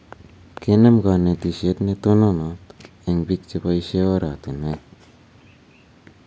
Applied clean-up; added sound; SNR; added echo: none; none; none; none.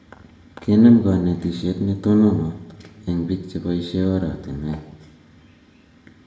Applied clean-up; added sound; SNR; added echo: none; none; none; reverberation time 1.0 s.